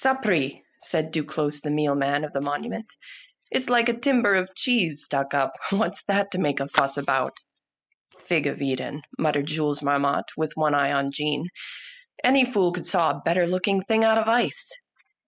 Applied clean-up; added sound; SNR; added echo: classical method spectral subtraction.